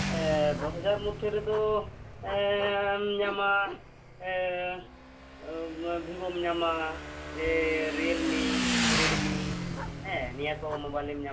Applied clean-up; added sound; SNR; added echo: none; Motorcycle / Engine; 4 dB; reverberation time 0.2 s.